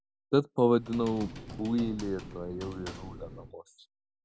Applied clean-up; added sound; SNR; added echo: none; Typing; 14 dB; none.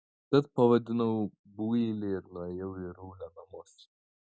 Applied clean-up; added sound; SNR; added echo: none; none; none; none.